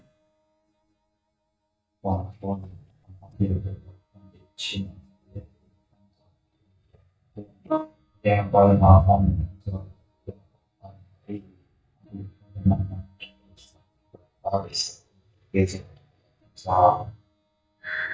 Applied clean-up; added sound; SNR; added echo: neural mask model DeepFilterNet 3.